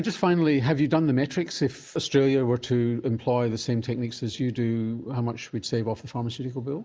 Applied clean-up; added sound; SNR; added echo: neural mask model Resemble Enhance denoiser.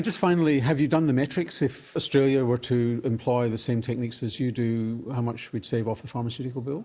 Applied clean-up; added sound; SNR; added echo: none; none; none; none.